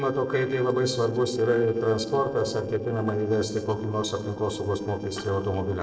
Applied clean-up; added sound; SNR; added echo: neural separator model SepFormer DNS4.